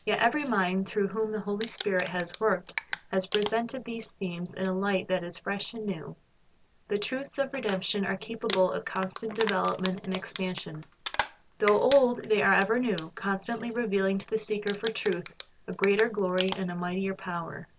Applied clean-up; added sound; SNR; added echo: none; Crumpling, crinkling; 13 dB; none.